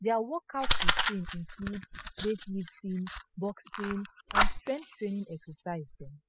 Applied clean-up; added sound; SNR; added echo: classical method spectral subtraction.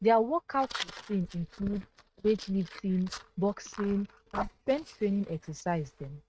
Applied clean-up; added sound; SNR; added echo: neural mask model RNNoise.